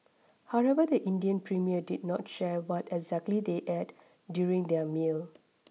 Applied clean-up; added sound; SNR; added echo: none; none; none; none.